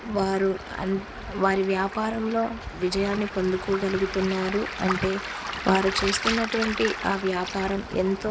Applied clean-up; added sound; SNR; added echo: none; Waves, surf; 9 dB; none.